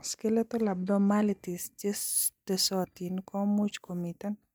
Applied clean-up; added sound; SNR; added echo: neural mask model DeepFilterNet 3.